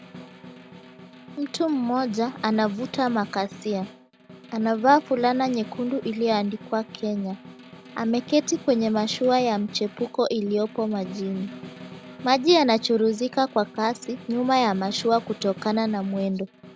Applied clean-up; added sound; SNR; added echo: none; Snare drum; 17 dB; none.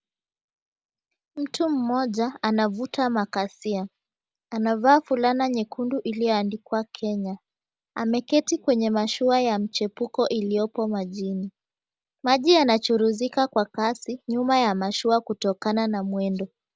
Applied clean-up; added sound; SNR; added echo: none; none; none; none.